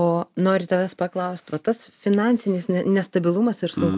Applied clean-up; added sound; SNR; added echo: none; none; none; none.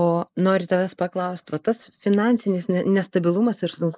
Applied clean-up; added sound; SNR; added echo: neural mask model Resemble Enhance denoiser.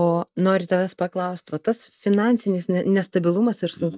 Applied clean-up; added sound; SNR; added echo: neural mask model DeepFilterNet 3.